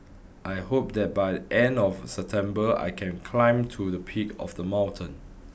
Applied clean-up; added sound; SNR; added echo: none; none; none; none.